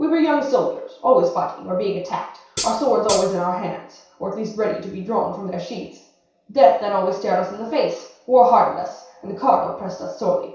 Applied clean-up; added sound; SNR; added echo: none; Hi-hat; 9 dB; reverberation time 0.6 s.